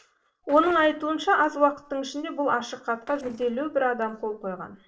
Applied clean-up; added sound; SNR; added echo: neural separator model SepFormer DNS4.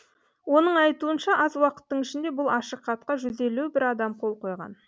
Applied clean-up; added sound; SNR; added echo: none; none; none; none.